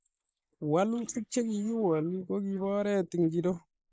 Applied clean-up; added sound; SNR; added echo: neural mask model Resemble Enhance denoiser.